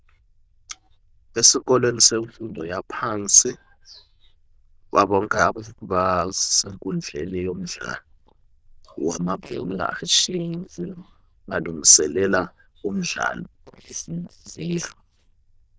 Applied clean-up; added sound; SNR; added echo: neural diffusion model UNIVERSE++.